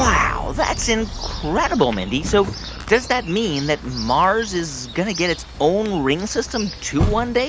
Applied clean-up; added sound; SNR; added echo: none; Chirp, tweet; 10 dB; none.